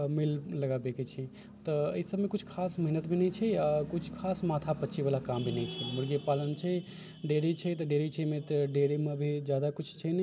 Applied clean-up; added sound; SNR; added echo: none; none; none; none.